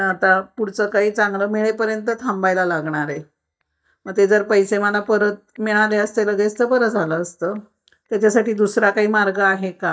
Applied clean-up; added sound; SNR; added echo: neural mask model DeepFilterNet 3.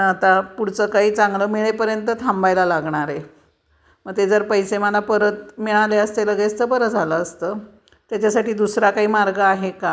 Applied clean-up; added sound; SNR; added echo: none; none; none; none.